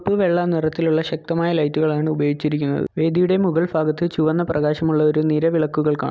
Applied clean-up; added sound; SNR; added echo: none; none; none; none.